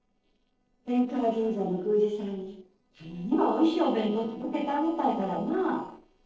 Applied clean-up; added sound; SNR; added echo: neural separator model SepFormer DNS4.